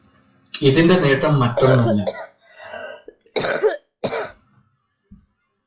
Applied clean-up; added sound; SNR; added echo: classical method WPE with log-MMSE.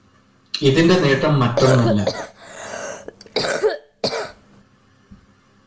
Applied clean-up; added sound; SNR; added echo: none; Cough; 4 dB; reverberation time 0.4 s.